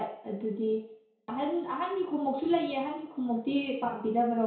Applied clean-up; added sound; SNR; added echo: none; none; none; reverberation time 0.6 s.